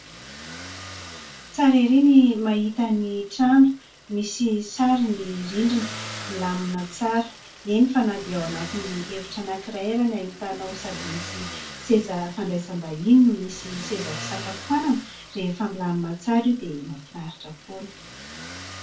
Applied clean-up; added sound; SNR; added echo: none; Motor vehicle (road); 16 dB; reverberation time 0.2 s.